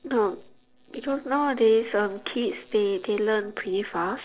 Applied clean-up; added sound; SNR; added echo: neural separator model SepFormer DNS4.